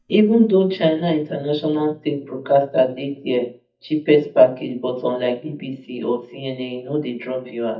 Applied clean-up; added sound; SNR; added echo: neural mask model DeepFilterNet 3.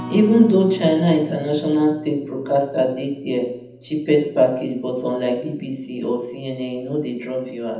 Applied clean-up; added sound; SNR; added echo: none; Acoustic guitar; 19 dB; reverberation time 0.8 s.